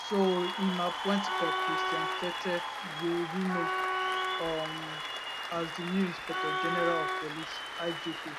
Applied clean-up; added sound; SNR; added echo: none; Wind instrument, woodwind instrument + Applause / Cheering; 0 dB; none.